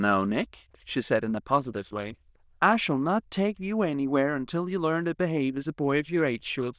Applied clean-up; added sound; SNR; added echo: neural diffusion model UNIVERSE++.